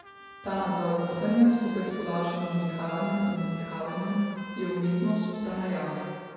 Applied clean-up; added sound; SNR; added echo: none; Trumpet; 16 dB; reverberation time 1.9 s.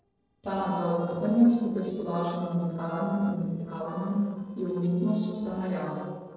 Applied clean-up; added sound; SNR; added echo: neural separator model SepFormer DNS4.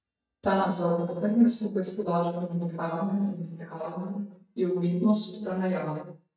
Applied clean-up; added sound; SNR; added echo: neural mask model DeepFilterNet 3.